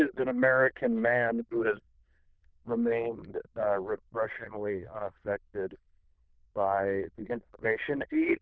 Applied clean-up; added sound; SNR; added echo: neural diffusion model UNIVERSE++.